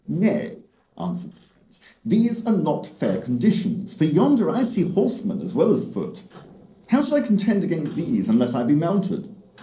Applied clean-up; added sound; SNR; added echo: neural separator model SepFormer DNS4.